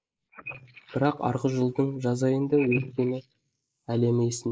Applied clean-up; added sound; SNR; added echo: neural mask model Resemble Enhance denoiser.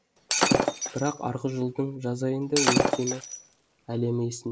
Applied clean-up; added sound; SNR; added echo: none; Shatter; -2 dB; none.